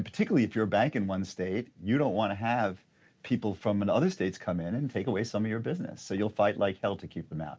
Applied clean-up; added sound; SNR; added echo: none; none; none; none.